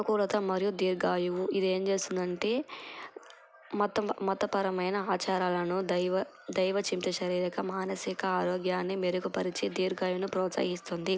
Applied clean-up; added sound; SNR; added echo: none; none; none; none.